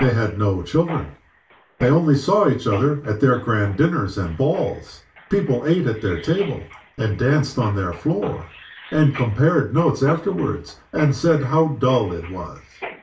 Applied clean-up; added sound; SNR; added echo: none; Mechanisms; 19 dB; reverberation time 0.2 s.